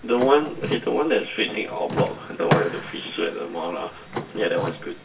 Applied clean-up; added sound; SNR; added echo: none; Door / Car; 7 dB; reverberation time 0.2 s.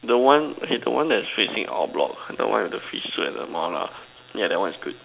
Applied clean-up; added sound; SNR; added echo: none; none; none; none.